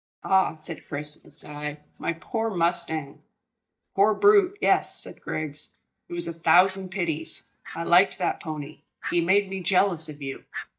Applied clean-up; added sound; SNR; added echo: neural mask model DeepFilterNet 3.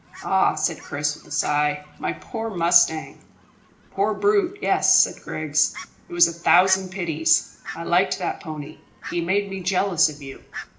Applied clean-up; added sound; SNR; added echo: none; Fowl; 20 dB; reverberation time 0.4 s.